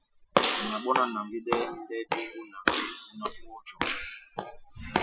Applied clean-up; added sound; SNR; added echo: classical method Wiener filter.